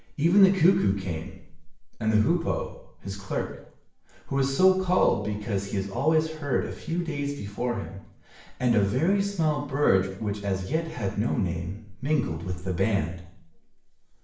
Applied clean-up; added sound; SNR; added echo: none; none; none; reverberation time 0.6 s.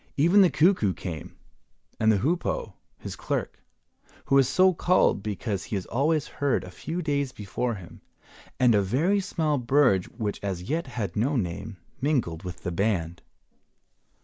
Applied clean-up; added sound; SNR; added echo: none; none; none; none.